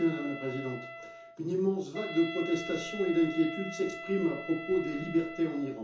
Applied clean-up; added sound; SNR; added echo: none; Wind instrument, woodwind instrument; 11 dB; reverberation time 0.6 s.